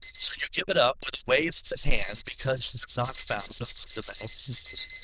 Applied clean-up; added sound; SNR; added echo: neural diffusion model UNIVERSE++.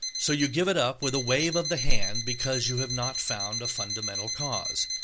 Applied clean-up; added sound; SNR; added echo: none; Alarm; 6 dB; none.